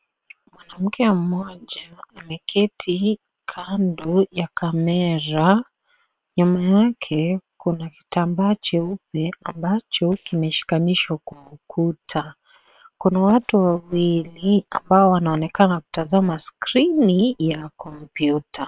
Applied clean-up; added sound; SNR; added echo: neural separator model SepFormer WHAM!.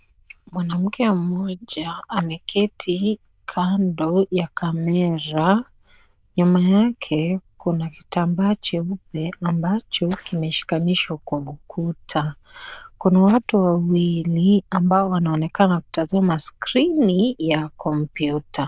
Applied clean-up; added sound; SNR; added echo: neural diffusion model UNIVERSE++.